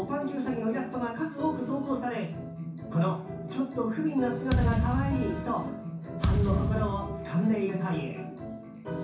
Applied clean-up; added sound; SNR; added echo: none; Thump, thud; -2 dB; reverberation time 0.6 s.